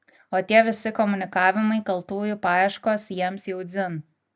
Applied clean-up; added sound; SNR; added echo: none; none; none; none.